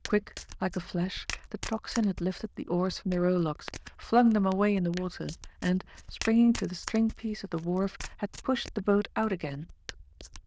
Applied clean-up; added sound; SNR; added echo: neural diffusion model UNIVERSE++.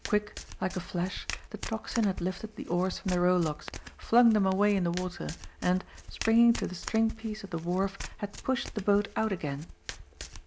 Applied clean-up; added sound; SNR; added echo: none; Domestic sounds, home sounds; 13 dB; none.